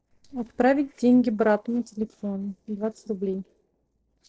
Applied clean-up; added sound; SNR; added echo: neural separator model SepFormer DNS4.